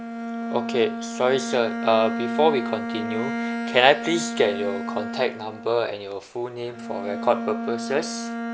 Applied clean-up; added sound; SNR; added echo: none; Bowed string instrument; 5 dB; none.